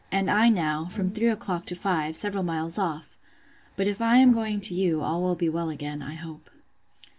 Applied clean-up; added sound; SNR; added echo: none; Bowed string instrument; 19 dB; none.